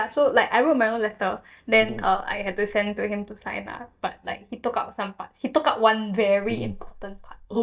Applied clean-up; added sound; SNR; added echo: neural mask model DeepFilterNet 3.